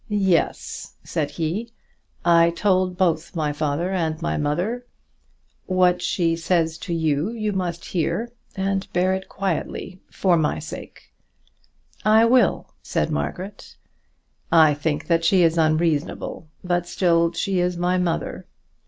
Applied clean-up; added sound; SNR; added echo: none; none; none; none.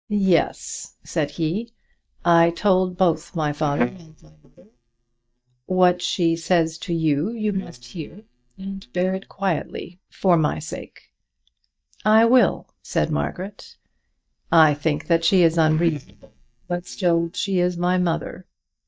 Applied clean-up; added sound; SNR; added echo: neural mask model DeepFilterNet 3.